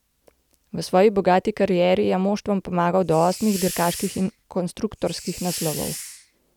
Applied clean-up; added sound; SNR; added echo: none; Hiss; 12 dB; none.